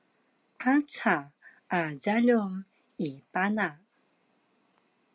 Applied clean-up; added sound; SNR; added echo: none; none; none; none.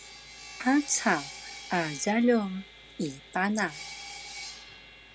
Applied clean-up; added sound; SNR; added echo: none; Sawing; 14 dB; none.